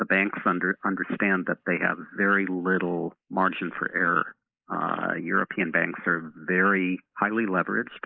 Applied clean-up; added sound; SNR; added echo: neural mask model Resemble Enhance denoiser.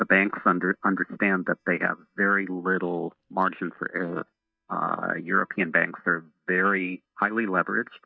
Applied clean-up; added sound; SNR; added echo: neural mask model DeepFilterNet 3.